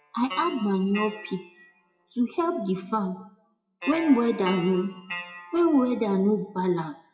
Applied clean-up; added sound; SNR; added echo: classical method WPE with log-MMSE.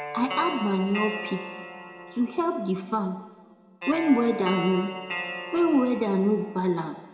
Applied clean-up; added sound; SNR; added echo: none; Guitar; 10 dB; reverberation time 1.9 s.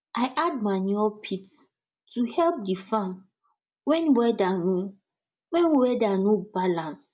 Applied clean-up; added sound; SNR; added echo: none; none; none; none.